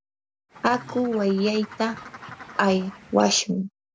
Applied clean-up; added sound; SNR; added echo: none; Bird; 17 dB; none.